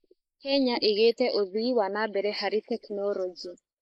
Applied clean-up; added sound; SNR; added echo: neural mask model Resemble Enhance denoiser.